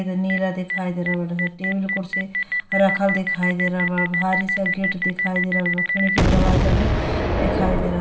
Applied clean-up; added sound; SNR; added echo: none; Boom; -1 dB; reverberation time 1.3 s.